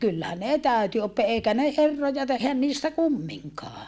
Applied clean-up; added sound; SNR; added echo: none; none; none; none.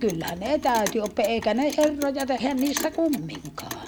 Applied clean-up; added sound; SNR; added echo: none; Clock; 12 dB; none.